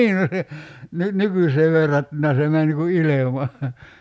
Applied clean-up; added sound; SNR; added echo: none; none; none; none.